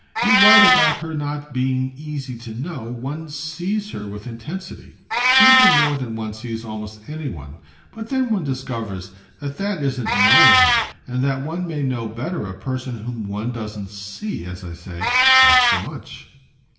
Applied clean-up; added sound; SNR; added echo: none; Meow; -2 dB; reverberation time 0.8 s.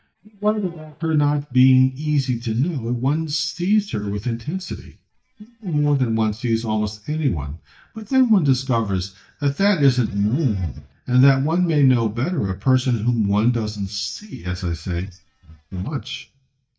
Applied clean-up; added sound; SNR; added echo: neural mask model DeepFilterNet 3.